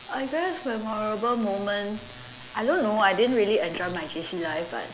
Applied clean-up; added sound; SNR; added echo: none; none; none; none.